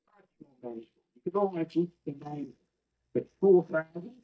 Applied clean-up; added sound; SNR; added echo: neural mask model DeepFilterNet 3.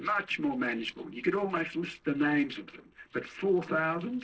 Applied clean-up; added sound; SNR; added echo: neural separator model SepFormer DNS4.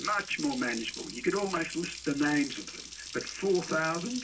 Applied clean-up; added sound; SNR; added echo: none; Water tap, faucet; 11 dB; reverberation time 0.2 s.